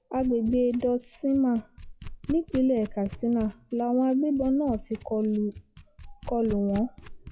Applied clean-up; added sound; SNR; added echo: classical method WPE with log-MMSE.